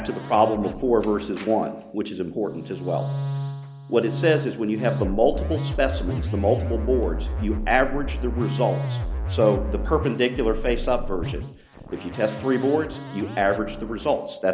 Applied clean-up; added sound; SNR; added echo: none; Musical instrument; 5 dB; none.